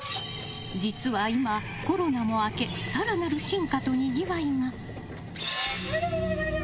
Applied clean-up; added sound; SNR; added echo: none; Truck; 20 dB; none.